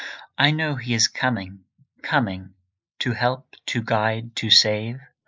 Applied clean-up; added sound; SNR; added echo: neural mask model Resemble Enhance denoiser.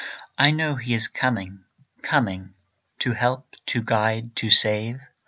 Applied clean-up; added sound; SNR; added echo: none; none; none; none.